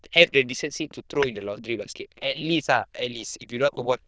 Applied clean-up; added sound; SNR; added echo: neural diffusion model UNIVERSE++.